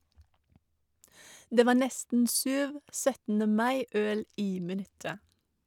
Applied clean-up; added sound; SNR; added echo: none; none; none; none.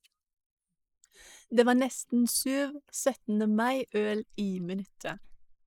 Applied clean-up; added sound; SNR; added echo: neural mask model Resemble Enhance denoiser.